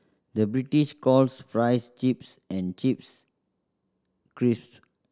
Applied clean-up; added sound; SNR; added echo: none; none; none; none.